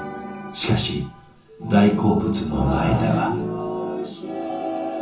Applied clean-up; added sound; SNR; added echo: none; none; none; reverberation time 0.6 s.